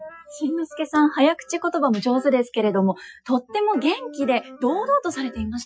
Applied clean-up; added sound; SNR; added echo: classical method Wiener filter.